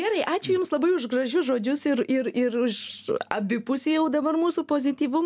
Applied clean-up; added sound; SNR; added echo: none; none; none; none.